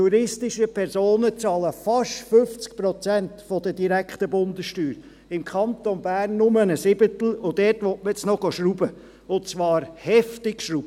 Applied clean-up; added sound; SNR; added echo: none; none; none; none.